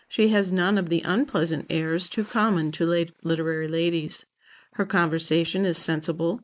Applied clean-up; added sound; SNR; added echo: neural mask model Resemble Enhance denoiser.